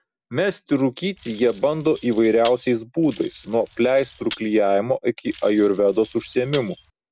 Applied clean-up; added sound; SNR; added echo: none; Keys jangling; 12 dB; none.